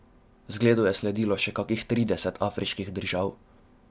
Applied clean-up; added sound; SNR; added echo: none; none; none; none.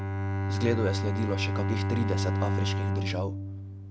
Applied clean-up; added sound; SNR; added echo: none; Bowed string instrument; -5 dB; none.